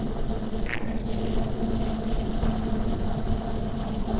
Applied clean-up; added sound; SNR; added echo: neural separator model SepFormer DNS4.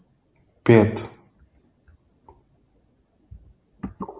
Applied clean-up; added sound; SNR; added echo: none; none; none; none.